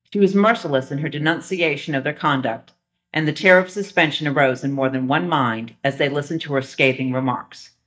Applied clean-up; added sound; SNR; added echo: neural mask model DeepFilterNet 3.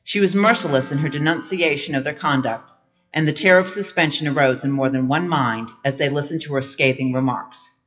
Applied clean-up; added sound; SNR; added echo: classical method WPE with log-MMSE.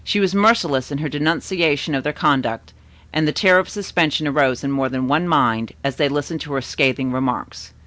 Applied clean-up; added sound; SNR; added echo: none; none; none; none.